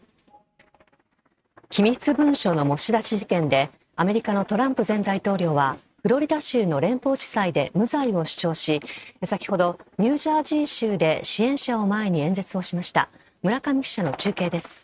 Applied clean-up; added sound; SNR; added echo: neural mask model RNNoise.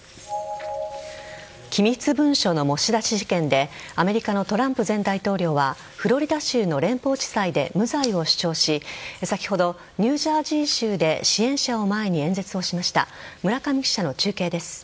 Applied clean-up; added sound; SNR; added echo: none; none; none; none.